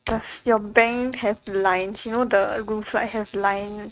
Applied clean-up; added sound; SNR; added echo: neural mask model RNNoise.